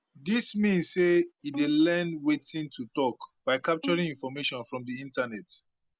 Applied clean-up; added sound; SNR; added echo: none; Bowed string instrument; 15 dB; none.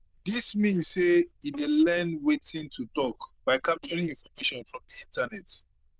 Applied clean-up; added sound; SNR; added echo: neural diffusion model UNIVERSE++.